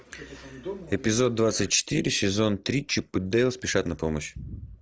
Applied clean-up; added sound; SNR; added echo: none; none; none; none.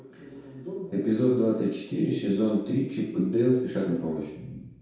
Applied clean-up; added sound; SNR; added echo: none; none; none; reverberation time 0.8 s.